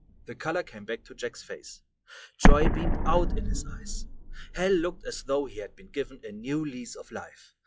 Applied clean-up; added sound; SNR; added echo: classical method log-MMSE.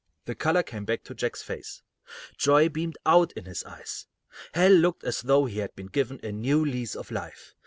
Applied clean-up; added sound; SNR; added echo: none; none; none; none.